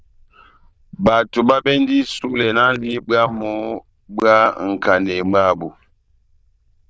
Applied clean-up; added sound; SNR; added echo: neural diffusion model UNIVERSE++.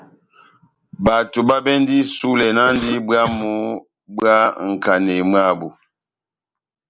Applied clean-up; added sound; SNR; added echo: none; Cough; 11 dB; none.